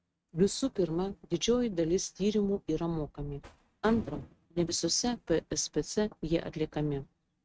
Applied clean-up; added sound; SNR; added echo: neural mask model RNNoise.